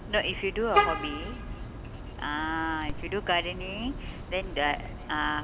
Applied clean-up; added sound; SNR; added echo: none; Vehicle horn, car horn, honking; 2 dB; none.